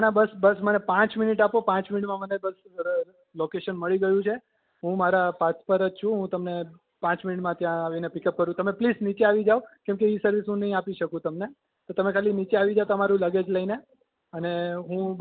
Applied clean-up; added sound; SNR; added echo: none; none; none; none.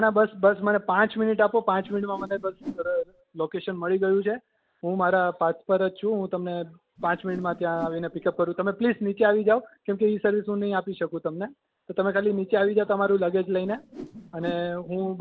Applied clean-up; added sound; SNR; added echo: none; Whoosh, swoosh, swish; 16 dB; none.